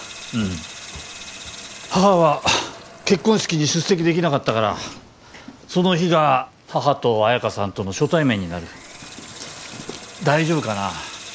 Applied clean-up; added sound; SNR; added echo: none; Sink (filling or washing) / Water tap, faucet; 19 dB; none.